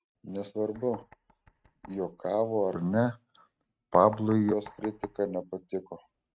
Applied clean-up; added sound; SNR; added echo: neural mask model RNNoise.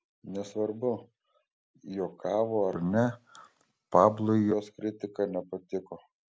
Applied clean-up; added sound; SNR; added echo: none; none; none; none.